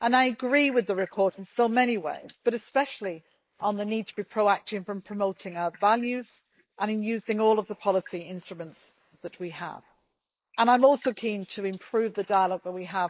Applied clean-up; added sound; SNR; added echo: neural mask model Resemble Enhance denoiser.